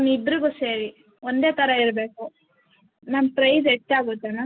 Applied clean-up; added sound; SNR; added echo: none; none; none; none.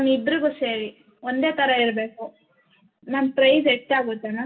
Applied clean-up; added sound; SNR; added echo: none; none; none; reverberation time 0.2 s.